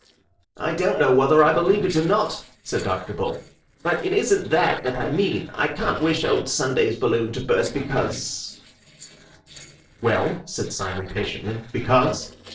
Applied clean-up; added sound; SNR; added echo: neural separator model SepFormer DNS4.